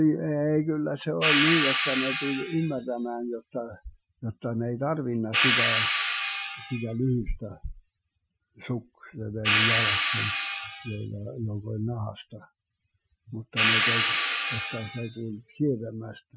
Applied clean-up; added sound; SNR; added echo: classical method Wiener filter.